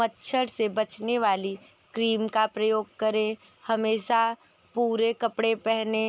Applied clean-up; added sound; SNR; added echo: none; none; none; none.